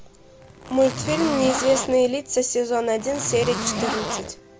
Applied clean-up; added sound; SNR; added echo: none; Zipper (clothing); 7 dB; none.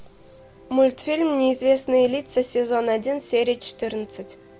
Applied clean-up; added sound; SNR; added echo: none; none; none; none.